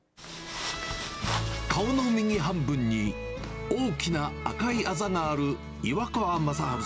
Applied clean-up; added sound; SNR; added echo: none; none; none; none.